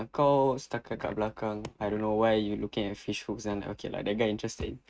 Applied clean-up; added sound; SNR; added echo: neural mask model RNNoise.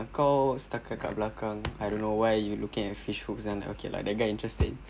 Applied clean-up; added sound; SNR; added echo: none; Fart; 19 dB; none.